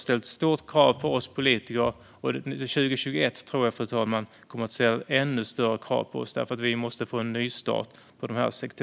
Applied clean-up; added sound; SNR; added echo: none; none; none; none.